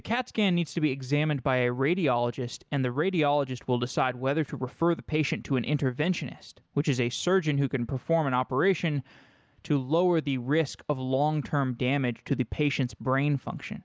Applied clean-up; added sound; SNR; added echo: none; none; none; none.